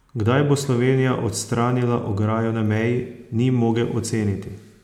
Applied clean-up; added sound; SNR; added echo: none; none; none; none.